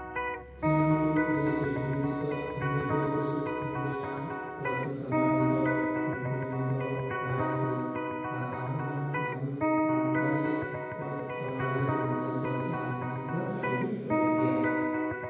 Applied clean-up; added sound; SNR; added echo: none; Electric guitar; -2 dB; reverberation time 2.0 s.